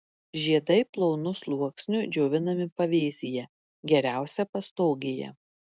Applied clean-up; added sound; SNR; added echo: none; none; none; none.